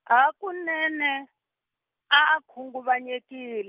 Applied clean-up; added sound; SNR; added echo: none; none; none; none.